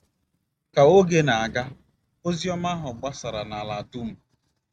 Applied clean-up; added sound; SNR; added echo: neural mask model RNNoise.